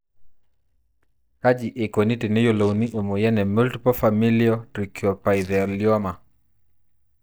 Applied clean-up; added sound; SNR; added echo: neural mask model DeepFilterNet 3.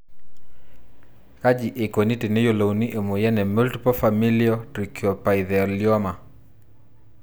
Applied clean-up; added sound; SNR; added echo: none; none; none; none.